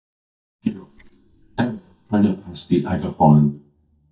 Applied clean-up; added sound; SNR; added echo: neural mask model DeepFilterNet 3.